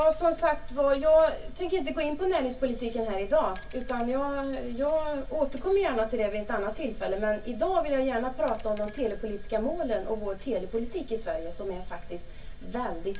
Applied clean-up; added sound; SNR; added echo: none; Bicycle; 9 dB; reverberation time 0.2 s.